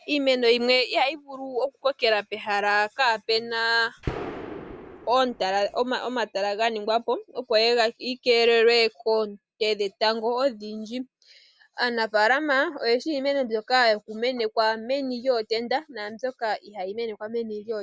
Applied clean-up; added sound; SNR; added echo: none; Gunshot, gunfire; 12 dB; none.